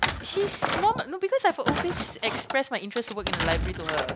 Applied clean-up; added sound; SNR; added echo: none; Thump, thud; 2 dB; none.